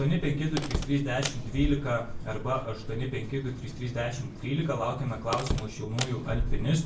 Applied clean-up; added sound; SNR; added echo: none; Slam; 7 dB; reverberation time 0.3 s.